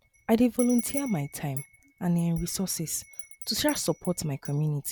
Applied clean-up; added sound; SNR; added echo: none; Wind chime; 14 dB; none.